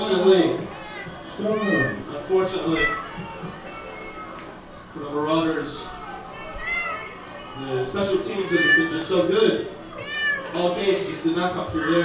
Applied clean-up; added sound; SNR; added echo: none; Meow; 7 dB; reverberation time 0.6 s.